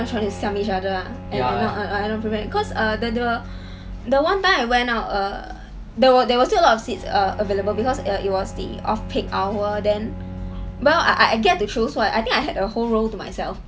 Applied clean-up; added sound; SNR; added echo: none; Bowed string instrument; 15 dB; none.